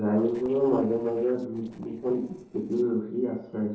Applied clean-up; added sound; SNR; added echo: neural separator model SepFormer DNS4.